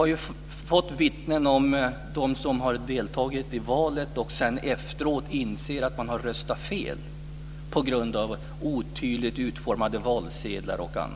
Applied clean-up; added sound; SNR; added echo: none; none; none; none.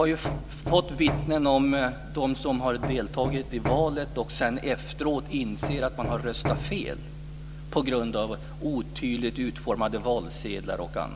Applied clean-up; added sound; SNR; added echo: none; Knock; 6 dB; none.